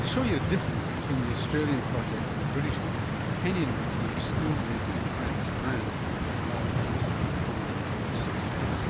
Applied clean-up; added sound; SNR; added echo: none; Stream; -4 dB; none.